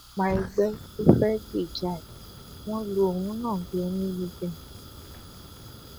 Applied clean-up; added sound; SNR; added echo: none; Fire; 14 dB; none.